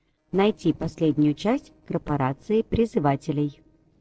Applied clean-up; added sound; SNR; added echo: neural separator model SepFormer DNS4.